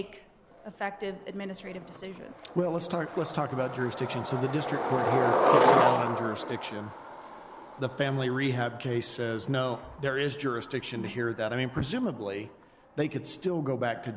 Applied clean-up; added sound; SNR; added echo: none; Skateboard; 0 dB; none.